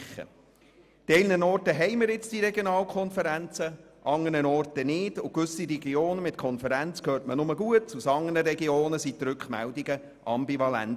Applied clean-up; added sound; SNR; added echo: none; none; none; none.